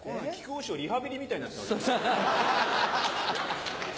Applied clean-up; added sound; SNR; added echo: none; none; none; none.